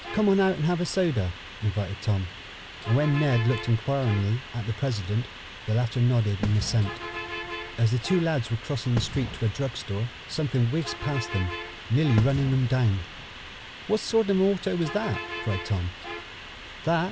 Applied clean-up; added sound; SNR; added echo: none; Bus + Fireworks; 11 dB; none.